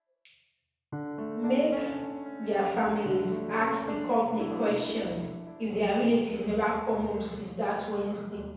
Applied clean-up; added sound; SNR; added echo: none; Piano; 10 dB; reverberation time 1.1 s.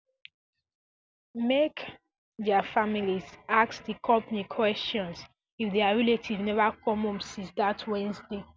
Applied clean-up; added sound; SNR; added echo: none; none; none; none.